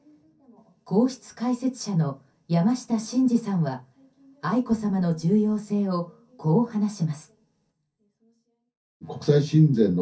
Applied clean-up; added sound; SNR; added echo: none; none; none; reverberation time 0.3 s.